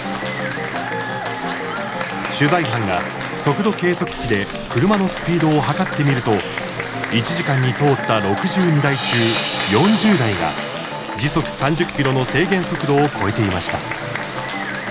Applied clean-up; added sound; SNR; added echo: none; Applause / Crowd; 6 dB; none.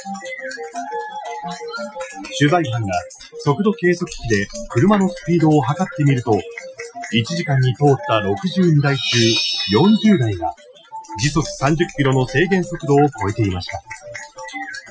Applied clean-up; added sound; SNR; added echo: classical method Wiener filter.